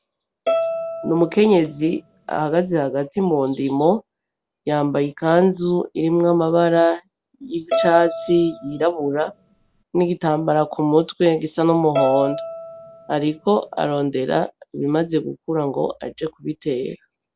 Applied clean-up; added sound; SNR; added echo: none; Bowed string instrument; 7 dB; none.